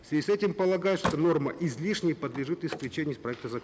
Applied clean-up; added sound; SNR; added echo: none; Slam; 12 dB; none.